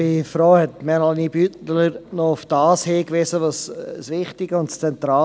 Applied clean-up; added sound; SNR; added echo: none; none; none; none.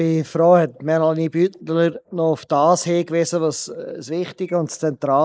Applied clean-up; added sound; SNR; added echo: neural mask model Resemble Enhance denoiser.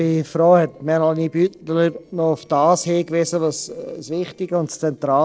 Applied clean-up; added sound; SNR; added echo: neural separator model SepFormer DNS4.